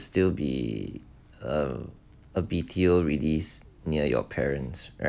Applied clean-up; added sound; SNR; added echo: none; none; none; none.